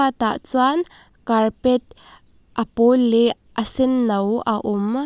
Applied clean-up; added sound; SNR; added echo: none; none; none; none.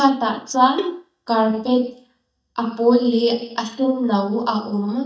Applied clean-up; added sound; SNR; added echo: neural mask model DeepFilterNet 3.